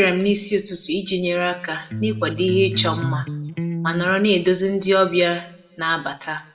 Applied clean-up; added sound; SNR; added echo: none; Electric guitar; 5 dB; reverberation time 0.6 s.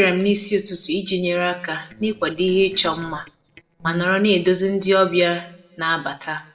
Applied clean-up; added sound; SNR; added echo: neural separator model SepFormer DNS4.